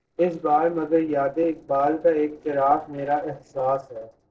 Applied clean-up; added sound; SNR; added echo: neural separator model SepFormer DNS4.